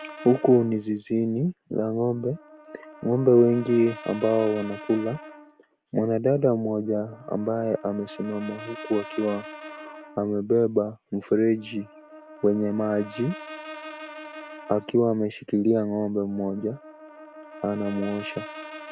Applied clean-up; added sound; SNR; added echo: none; Brass instrument; 17 dB; none.